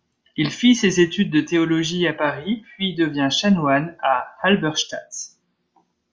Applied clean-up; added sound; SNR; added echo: none; none; none; none.